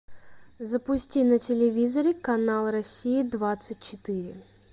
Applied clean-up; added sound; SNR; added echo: none; none; none; none.